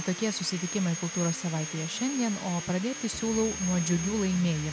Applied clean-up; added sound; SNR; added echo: none; Sawing; 8 dB; none.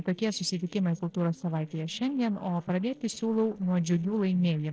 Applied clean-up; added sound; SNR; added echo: neural separator model SepFormer DNS4.